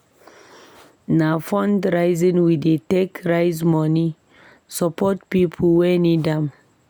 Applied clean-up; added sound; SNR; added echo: none; none; none; none.